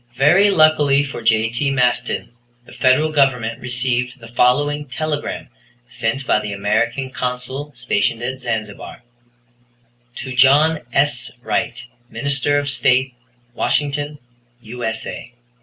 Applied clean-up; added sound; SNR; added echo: none; none; none; none.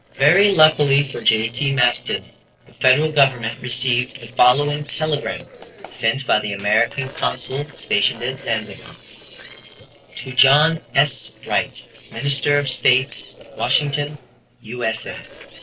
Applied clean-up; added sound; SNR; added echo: neural separator model SepFormer DNS4.